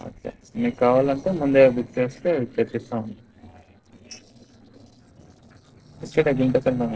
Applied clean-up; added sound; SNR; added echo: neural separator model SepFormer DNS4.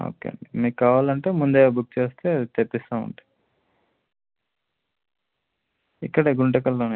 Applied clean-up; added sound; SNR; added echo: none; none; none; none.